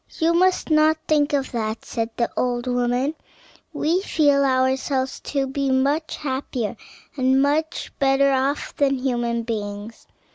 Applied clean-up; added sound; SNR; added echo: none; none; none; none.